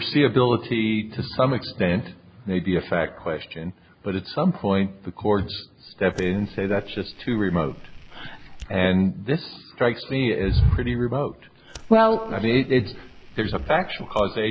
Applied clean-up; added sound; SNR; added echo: none; Fire; 18 dB; none.